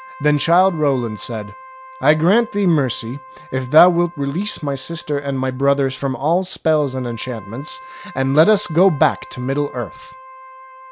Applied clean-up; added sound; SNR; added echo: none; Wind instrument, woodwind instrument; 20 dB; none.